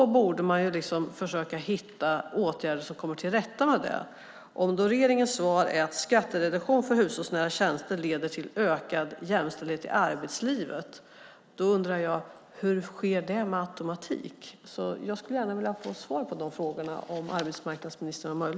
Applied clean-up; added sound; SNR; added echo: none; none; none; none.